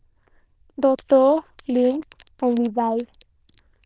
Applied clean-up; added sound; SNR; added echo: neural diffusion model UNIVERSE++.